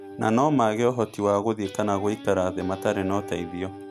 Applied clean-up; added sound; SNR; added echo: none; Guitar; 15 dB; none.